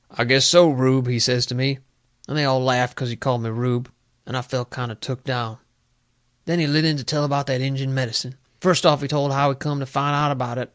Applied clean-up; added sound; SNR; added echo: none; none; none; none.